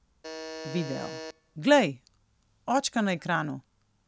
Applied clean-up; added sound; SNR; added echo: none; Alarm; 11 dB; none.